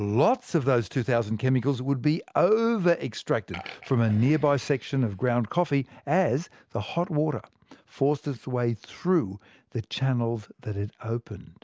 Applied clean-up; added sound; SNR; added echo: none; Burping, eructation; 20 dB; none.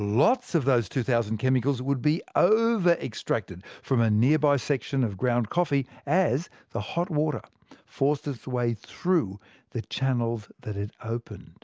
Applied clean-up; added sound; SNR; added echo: none; none; none; none.